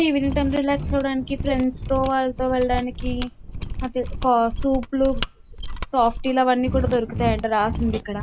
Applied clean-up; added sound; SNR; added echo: none; Mechanisms; 6 dB; none.